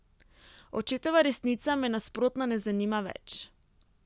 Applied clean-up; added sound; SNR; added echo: none; none; none; none.